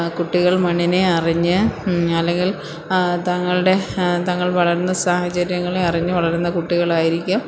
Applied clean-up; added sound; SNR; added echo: none; none; none; none.